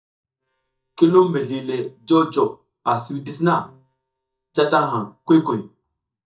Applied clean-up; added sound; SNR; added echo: neural mask model DeepFilterNet 3.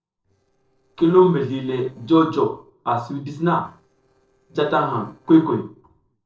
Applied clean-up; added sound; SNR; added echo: neural separator model SepFormer DNS4.